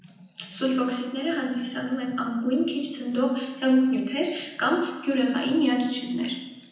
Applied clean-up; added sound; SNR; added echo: none; none; none; reverberation time 0.9 s.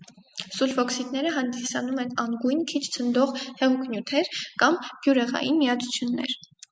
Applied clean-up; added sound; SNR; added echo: none; none; none; none.